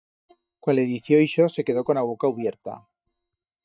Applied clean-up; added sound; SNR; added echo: neural mask model DeepFilterNet 3.